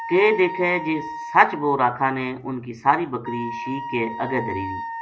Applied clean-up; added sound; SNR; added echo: none; Wind instrument, woodwind instrument; 10 dB; none.